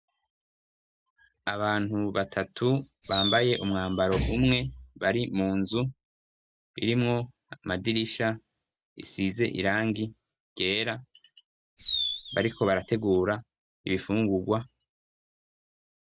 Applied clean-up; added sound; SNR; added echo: none; Fireworks; 3 dB; none.